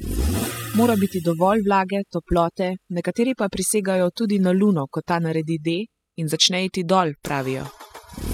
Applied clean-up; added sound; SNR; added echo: classical method spectral subtraction.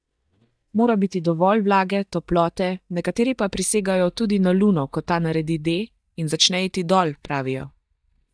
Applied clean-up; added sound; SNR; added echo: neural mask model DeepFilterNet 3.